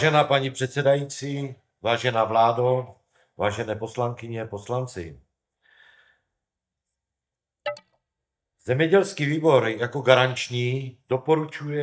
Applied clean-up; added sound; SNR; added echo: neural mask model DeepFilterNet 3.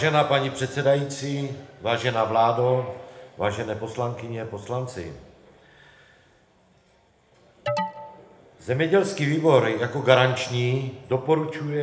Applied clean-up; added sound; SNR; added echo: none; Alarm; 7 dB; reverberation time 0.9 s.